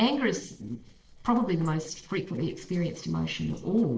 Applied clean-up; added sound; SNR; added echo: neural separator model SepFormer DNS4.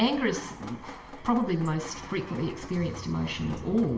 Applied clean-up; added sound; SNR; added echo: none; Drip; 18 dB; reverberation time 1.5 s.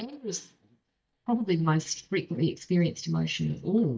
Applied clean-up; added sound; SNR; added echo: neural mask model DeepFilterNet 3.